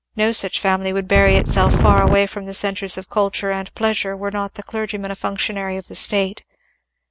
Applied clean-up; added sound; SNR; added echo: none; Wind; -4 dB; none.